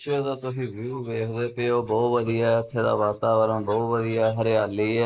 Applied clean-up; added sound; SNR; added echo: neural mask model Resemble Enhance denoiser.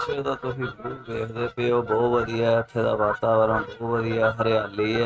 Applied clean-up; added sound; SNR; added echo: neural mask model RNNoise.